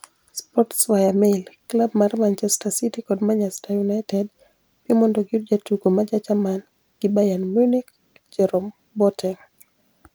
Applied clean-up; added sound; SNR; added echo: none; none; none; none.